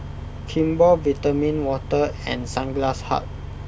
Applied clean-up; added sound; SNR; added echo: none; Bus; 10 dB; none.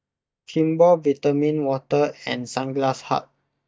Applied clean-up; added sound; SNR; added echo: neural mask model DeepFilterNet 3.